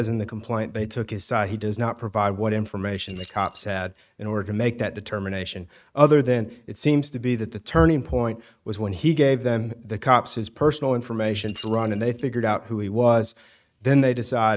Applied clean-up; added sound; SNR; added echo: neural mask model RNNoise.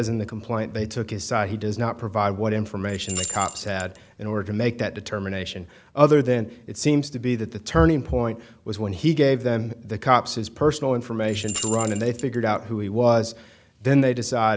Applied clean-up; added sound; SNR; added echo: none; Rattle / Keys jangling; 11 dB; none.